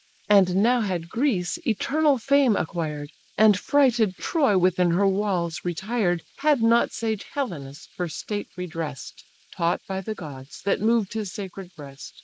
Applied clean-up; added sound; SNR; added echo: neural mask model Resemble Enhance denoiser.